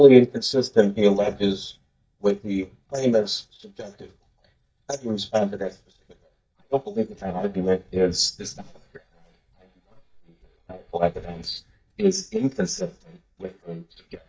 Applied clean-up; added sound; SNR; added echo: neural mask model DeepFilterNet 3.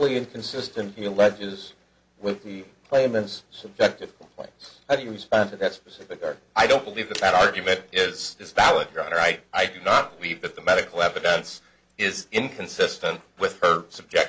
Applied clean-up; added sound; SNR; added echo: none; none; none; none.